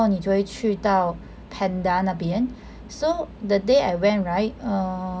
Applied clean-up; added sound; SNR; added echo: none; none; none; none.